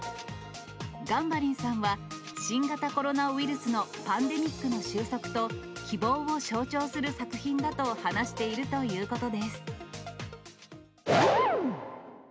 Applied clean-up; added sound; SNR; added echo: none; none; none; none.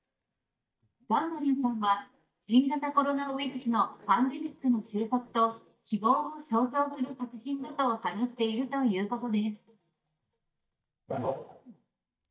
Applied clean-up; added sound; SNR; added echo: neural mask model DeepFilterNet 3.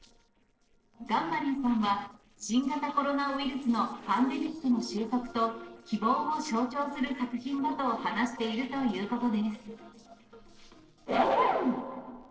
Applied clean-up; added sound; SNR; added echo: neural separator model SepFormer DNS4.